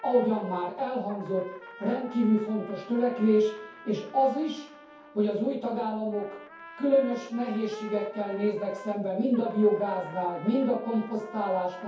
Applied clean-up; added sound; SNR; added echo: none; Trumpet; 19 dB; reverberation time 0.6 s.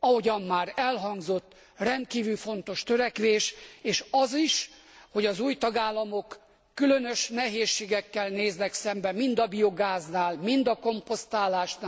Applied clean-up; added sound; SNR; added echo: none; none; none; none.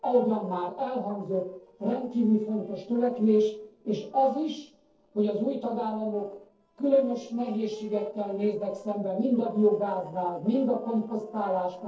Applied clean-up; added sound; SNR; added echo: neural separator model SepFormer DNS4.